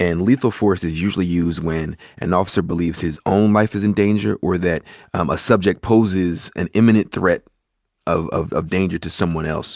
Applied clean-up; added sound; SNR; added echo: none; none; none; none.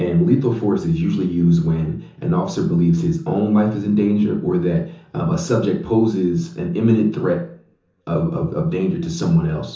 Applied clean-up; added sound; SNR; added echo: none; none; none; reverberation time 0.7 s.